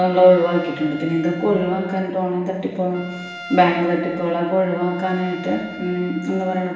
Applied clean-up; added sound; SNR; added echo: none; Trumpet; 17 dB; reverberation time 1.1 s.